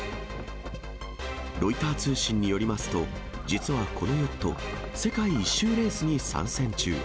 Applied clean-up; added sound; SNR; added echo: none; none; none; none.